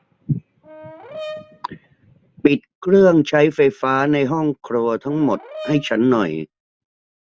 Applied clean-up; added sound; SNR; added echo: none; Brass instrument; 17 dB; none.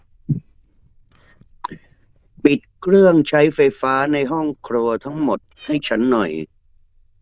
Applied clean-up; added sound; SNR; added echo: neural diffusion model UNIVERSE++.